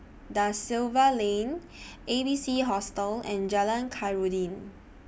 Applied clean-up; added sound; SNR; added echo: none; none; none; none.